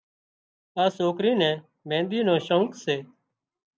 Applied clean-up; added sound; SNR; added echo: none; none; none; none.